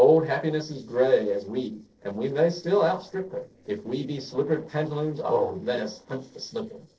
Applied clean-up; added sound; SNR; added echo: neural separator model SepFormer DNS4.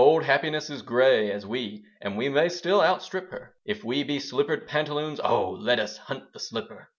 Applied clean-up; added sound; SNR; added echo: none; none; none; none.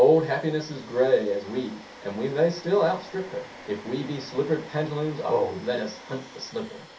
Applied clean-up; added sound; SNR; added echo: none; Domestic sounds, home sounds; 19 dB; reverberation time 0.3 s.